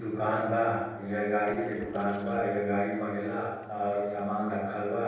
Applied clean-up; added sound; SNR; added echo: neural separator model SepFormer DNS4.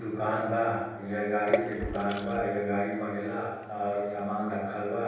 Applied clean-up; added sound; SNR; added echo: none; Water / Splash, splatter; 7 dB; reverberation time 1.3 s.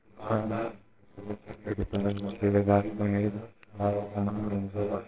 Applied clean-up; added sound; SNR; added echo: neural separator model SepFormer WHAMR!.